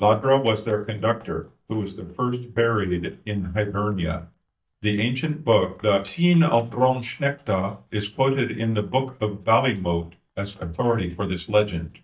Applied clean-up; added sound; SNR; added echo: neural mask model DeepFilterNet 3.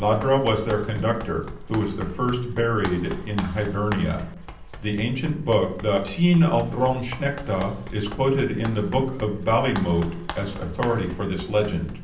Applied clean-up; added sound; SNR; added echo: none; Run; 12 dB; reverberation time 0.6 s.